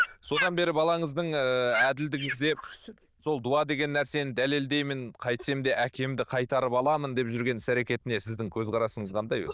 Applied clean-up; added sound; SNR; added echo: neural diffusion model UNIVERSE++.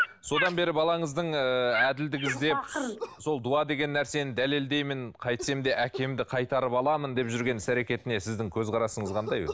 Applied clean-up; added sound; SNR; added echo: none; Cough; 18 dB; none.